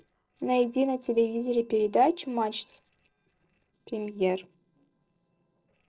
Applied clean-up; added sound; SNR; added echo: neural separator model SepFormer DNS4.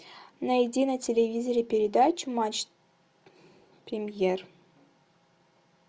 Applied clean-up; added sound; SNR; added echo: none; none; none; none.